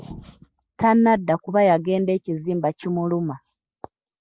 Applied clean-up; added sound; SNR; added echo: neural mask model Resemble Enhance denoiser.